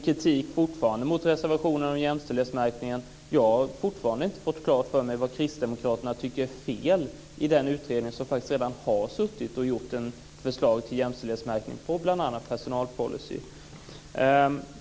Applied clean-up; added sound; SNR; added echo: none; none; none; none.